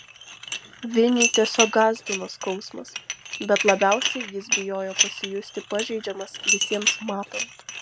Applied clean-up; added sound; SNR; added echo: none; Dishes, pots, and pans; 3 dB; none.